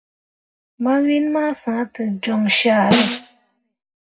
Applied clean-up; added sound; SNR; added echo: none; Snare drum; 1 dB; reverberation time 0.3 s.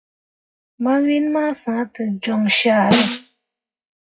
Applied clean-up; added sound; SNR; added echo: classical method WPE with log-MMSE.